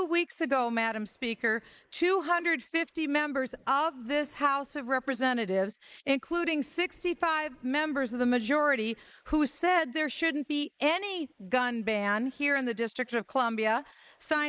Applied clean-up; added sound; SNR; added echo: neural mask model Resemble Enhance denoiser.